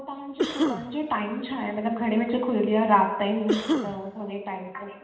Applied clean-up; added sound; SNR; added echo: none; Cough; 3 dB; reverberation time 1.1 s.